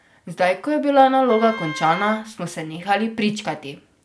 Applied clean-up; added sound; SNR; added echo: none; Wind instrument, woodwind instrument; 14 dB; none.